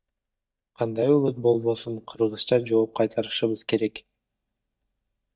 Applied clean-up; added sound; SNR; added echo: neural mask model DeepFilterNet 3.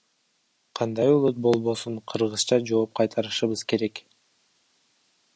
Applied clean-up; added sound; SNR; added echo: none; none; none; none.